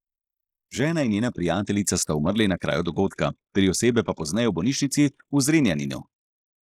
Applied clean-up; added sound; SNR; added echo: neural mask model Resemble Enhance denoiser.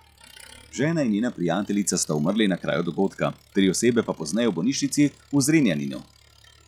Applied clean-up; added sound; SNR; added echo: classical method log-MMSE.